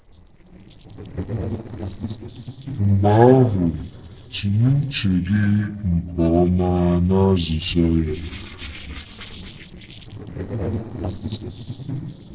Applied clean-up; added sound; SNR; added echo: neural separator model SepFormer DNS4.